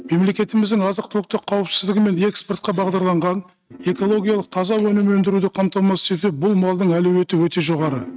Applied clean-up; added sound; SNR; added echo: neural mask model RNNoise.